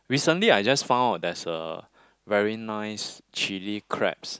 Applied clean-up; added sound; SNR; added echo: none; none; none; none.